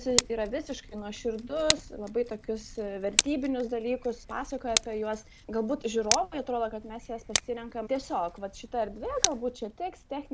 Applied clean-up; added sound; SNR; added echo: none; Tick; 3 dB; none.